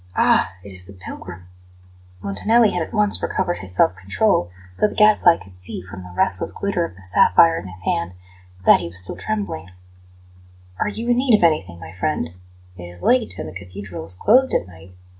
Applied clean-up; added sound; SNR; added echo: none; none; none; none.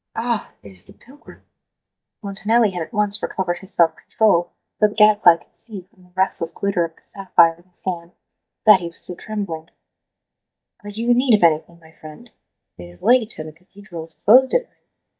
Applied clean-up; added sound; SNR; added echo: neural mask model DeepFilterNet 3.